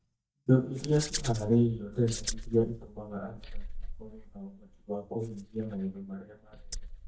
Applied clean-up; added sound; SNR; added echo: neural mask model DeepFilterNet 3.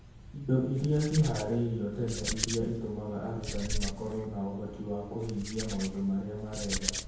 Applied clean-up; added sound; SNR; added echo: none; Hands; 6 dB; reverberation time 0.9 s.